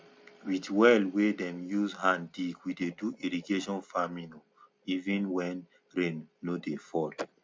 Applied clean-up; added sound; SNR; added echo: none; none; none; none.